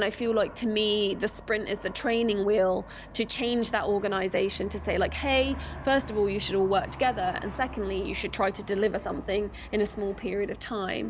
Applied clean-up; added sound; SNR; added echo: none; Aircraft; 14 dB; none.